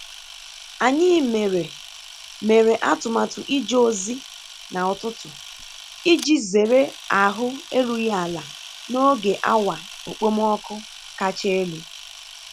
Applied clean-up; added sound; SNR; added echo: none; Camera; 17 dB; none.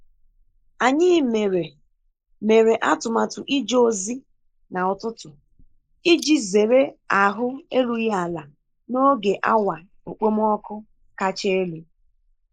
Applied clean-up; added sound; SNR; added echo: neural mask model Resemble Enhance denoiser.